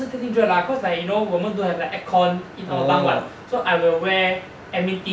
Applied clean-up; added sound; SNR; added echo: none; none; none; none.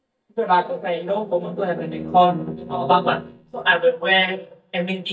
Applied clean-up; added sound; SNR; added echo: neural mask model DeepFilterNet 3.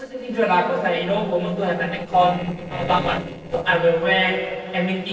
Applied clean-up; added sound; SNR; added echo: neural separator model SepFormer DNS4.